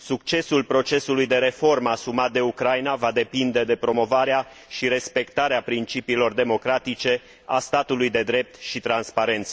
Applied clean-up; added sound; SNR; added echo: none; none; none; none.